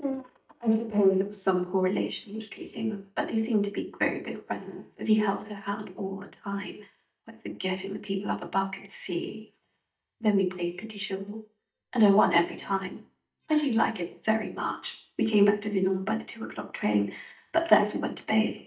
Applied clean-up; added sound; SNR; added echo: neural mask model DeepFilterNet 3.